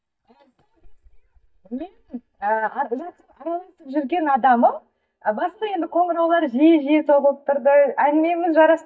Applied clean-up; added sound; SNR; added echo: neural mask model DeepFilterNet 3.